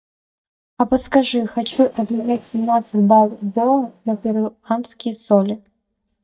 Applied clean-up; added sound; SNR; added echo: neural mask model DeepFilterNet 3.